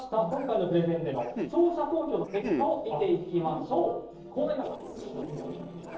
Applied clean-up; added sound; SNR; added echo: neural separator model SepFormer DNS4.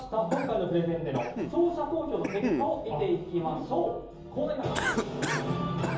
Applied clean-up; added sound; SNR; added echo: none; Cough; 7 dB; reverberation time 0.7 s.